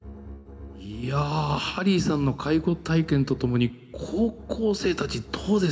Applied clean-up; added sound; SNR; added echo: none; Bowed string instrument; 16 dB; reverberation time 0.7 s.